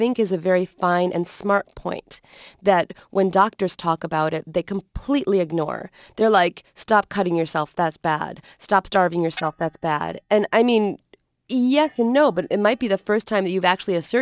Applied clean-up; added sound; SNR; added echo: neural mask model DeepFilterNet 3.